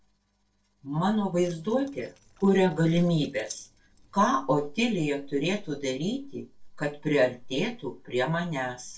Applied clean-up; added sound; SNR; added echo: neural separator model SepFormer DNS4.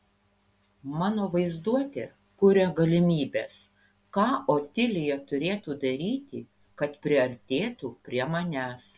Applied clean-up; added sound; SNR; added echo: none; none; none; none.